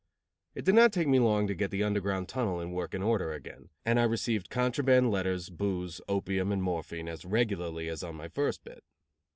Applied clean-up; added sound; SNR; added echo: none; none; none; none.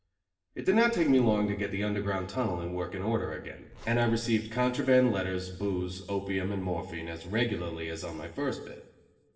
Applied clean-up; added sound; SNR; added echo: none; Zipper (clothing); 18 dB; reverberation time 1.0 s.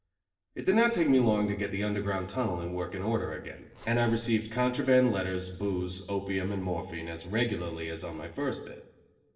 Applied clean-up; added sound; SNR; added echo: neural separator model SepFormer DNS4.